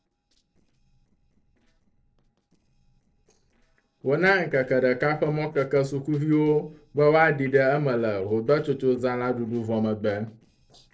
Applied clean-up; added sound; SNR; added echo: neural separator model SepFormer DNS4.